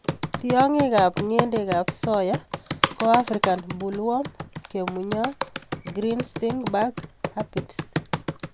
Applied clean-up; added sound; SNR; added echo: none; Computer keyboard; 5 dB; none.